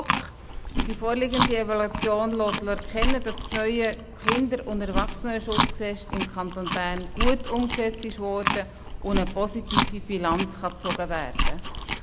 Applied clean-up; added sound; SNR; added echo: none; Chewing, mastication; 0 dB; none.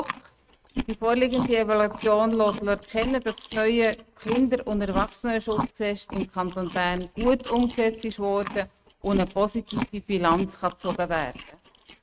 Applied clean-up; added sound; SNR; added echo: neural mask model RNNoise.